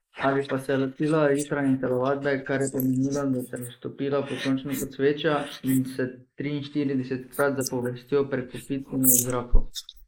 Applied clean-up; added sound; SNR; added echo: neural mask model Resemble Enhance denoiser.